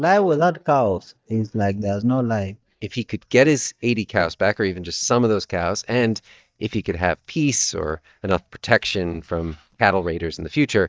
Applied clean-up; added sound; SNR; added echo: neural mask model DeepFilterNet 3.